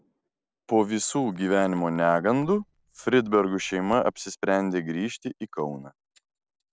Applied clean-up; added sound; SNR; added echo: neural separator model SepFormer DNS4.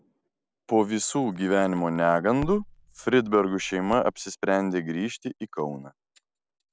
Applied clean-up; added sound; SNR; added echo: none; Crackle; 18 dB; none.